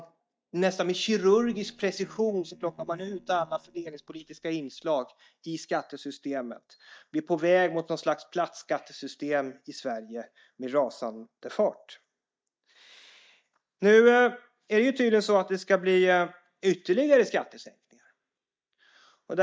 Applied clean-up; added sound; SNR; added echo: neural mask model DeepFilterNet 3.